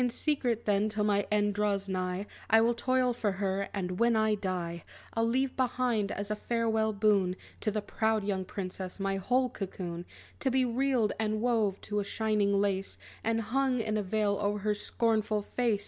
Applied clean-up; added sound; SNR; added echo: none; none; none; none.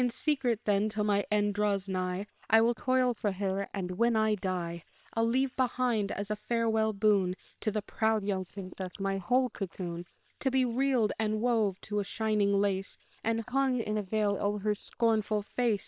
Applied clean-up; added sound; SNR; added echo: neural separator model SepFormer WHAM!.